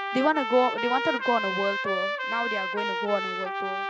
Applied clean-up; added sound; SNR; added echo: none; Trumpet; 2 dB; none.